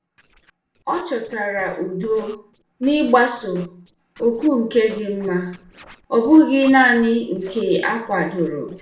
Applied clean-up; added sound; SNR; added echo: neural separator model SepFormer DNS4.